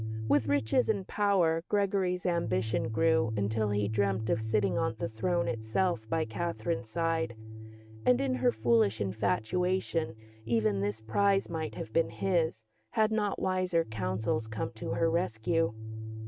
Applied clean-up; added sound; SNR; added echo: neural mask model RNNoise.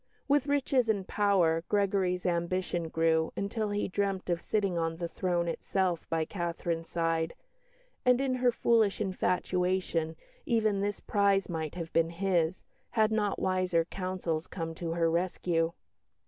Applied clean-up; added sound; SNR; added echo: none; none; none; none.